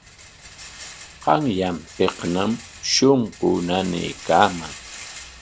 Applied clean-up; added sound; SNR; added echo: none; Rattle; 17 dB; none.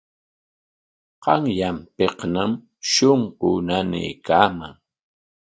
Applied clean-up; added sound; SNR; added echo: none; none; none; none.